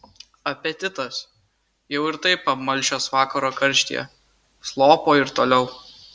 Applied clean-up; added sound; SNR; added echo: none; none; none; none.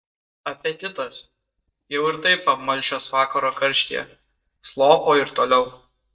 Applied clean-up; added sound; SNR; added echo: neural mask model DeepFilterNet 3.